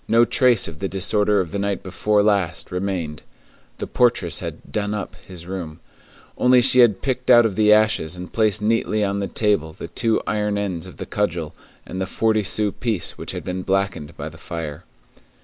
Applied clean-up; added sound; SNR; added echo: none; none; none; none.